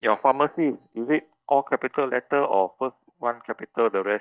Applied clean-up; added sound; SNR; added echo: neural mask model DeepFilterNet 3.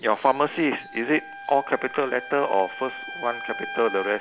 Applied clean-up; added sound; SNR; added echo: none; Trumpet; 13 dB; none.